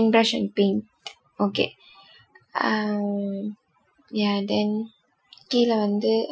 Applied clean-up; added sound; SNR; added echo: classical method Wiener filter.